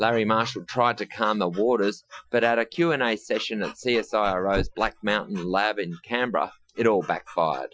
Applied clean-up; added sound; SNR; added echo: classical method Wiener filter.